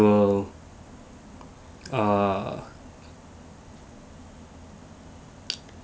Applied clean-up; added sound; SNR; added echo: none; none; none; none.